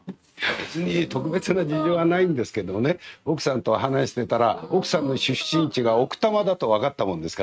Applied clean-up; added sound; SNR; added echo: neural mask model RNNoise.